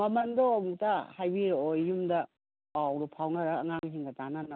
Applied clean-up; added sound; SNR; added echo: none; none; none; none.